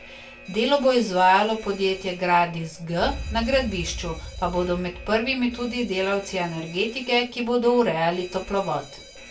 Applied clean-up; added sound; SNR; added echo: none; Alarm; 15 dB; reverberation time 0.2 s.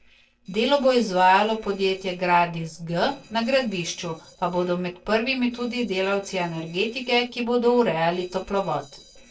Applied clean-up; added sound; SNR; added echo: neural separator model SepFormer DNS4.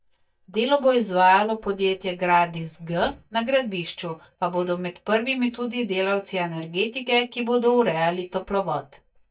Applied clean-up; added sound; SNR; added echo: neural mask model DeepFilterNet 3.